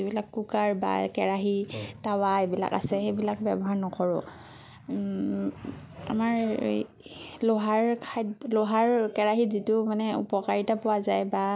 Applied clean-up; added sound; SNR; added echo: none; none; none; none.